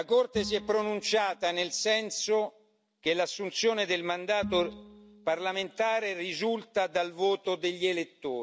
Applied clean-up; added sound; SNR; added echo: none; Bowed string instrument; 18 dB; none.